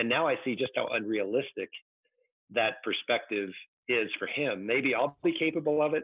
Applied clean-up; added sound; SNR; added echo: none; none; none; none.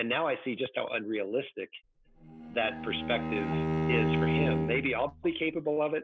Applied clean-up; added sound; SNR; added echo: none; Bowed string instrument; -1 dB; none.